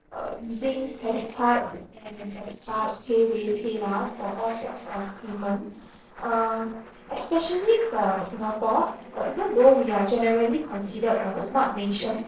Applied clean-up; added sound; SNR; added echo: neural separator model SepFormer DNS4.